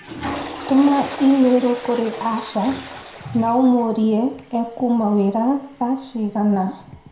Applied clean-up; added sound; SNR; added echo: none; Toilet flush / Water; 15 dB; reverberation time 0.5 s.